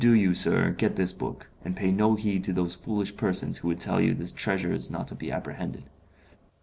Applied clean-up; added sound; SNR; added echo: none; none; none; none.